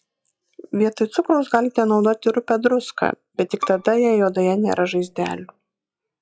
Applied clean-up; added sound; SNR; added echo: classical method log-MMSE.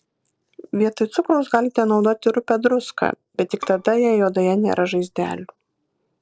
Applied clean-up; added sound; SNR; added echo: neural separator model SepFormer DNS4.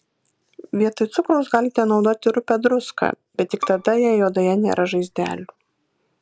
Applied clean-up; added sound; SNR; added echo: none; Bowed string instrument; 15 dB; none.